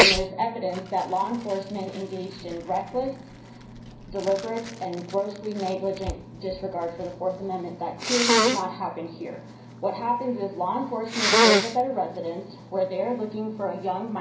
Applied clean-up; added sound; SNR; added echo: none; Sneeze; 0 dB; reverberation time 0.5 s.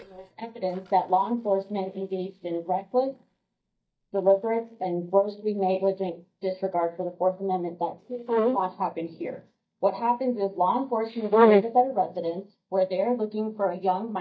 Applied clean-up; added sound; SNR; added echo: neural mask model DeepFilterNet 3.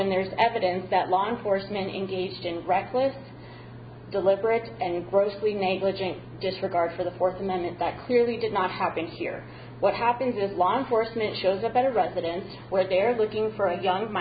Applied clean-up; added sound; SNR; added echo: none; none; none; none.